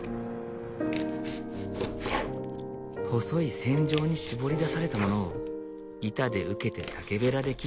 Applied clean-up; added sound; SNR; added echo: none; Domestic sounds, home sounds; 11 dB; none.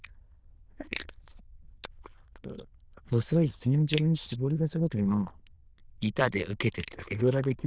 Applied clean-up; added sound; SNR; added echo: neural diffusion model UNIVERSE++.